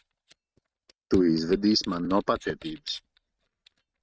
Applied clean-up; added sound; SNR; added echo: neural mask model RNNoise.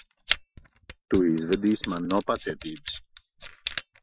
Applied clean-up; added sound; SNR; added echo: classical method Wiener filter.